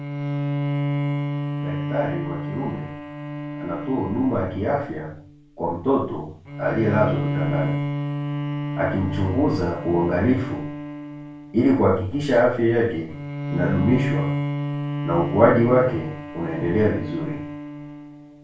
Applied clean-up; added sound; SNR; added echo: none; Bowed string instrument; 5 dB; reverberation time 0.4 s.